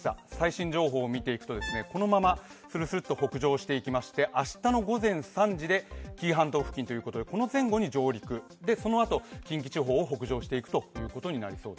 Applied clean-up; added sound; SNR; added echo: none; Brass instrument; 14 dB; none.